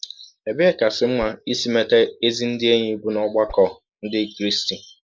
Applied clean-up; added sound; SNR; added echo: neural mask model Resemble Enhance denoiser.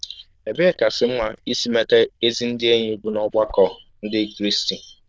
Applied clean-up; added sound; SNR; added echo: neural diffusion model UNIVERSE++.